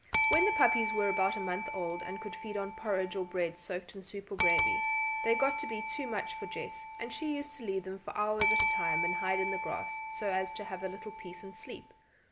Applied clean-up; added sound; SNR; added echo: none; Bell; -4 dB; none.